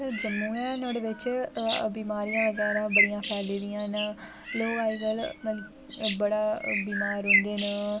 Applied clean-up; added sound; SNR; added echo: none; Bird; 1 dB; none.